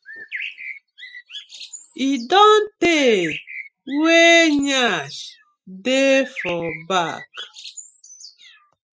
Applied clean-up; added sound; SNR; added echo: classical method spectral subtraction.